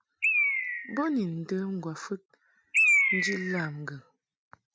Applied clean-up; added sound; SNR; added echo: none; Bird; -5 dB; none.